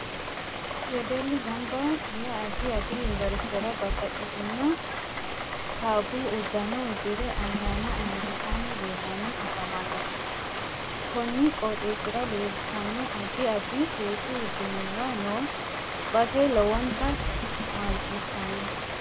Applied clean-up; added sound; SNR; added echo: none; Rain + Drum / Drum kit; 1 dB; none.